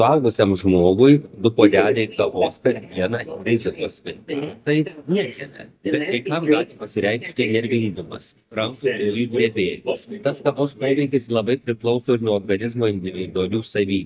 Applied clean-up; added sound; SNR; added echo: neural mask model DeepFilterNet 3.